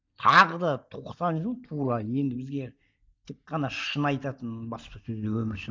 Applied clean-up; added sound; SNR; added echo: neural mask model DeepFilterNet 3.